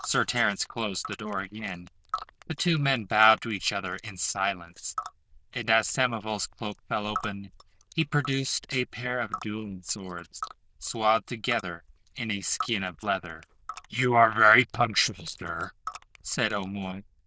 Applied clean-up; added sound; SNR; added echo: neural diffusion model UNIVERSE++.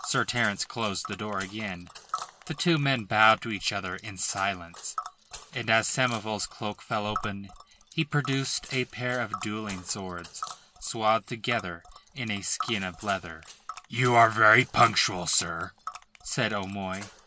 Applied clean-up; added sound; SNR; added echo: none; Tick; 15 dB; none.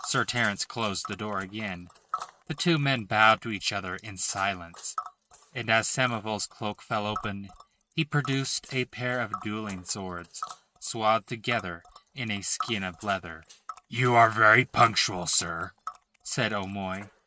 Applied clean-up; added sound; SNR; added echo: neural mask model RNNoise.